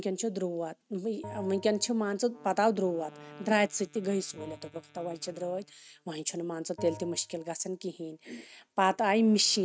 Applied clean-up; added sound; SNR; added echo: neural mask model RNNoise.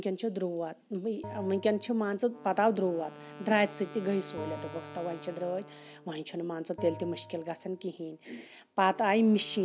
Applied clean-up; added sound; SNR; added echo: none; Wind instrument, woodwind instrument + Bell; 17 dB; none.